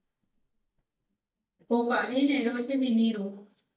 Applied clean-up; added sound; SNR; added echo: neural mask model DeepFilterNet 3.